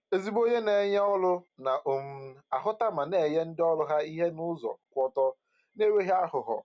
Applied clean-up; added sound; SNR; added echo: none; none; none; none.